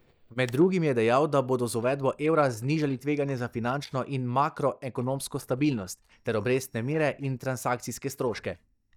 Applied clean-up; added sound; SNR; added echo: neural mask model DeepFilterNet 3.